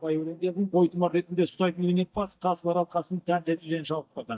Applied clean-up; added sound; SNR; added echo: neural mask model DeepFilterNet 3.